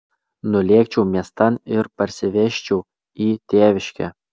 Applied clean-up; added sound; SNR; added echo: none; none; none; none.